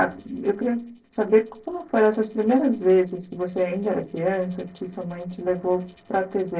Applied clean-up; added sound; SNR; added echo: neural separator model SepFormer DNS4.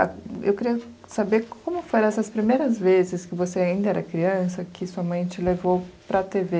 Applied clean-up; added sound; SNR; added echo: none; none; none; none.